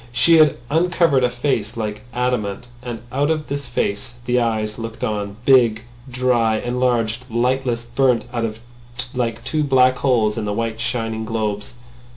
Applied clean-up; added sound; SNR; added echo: none; none; none; none.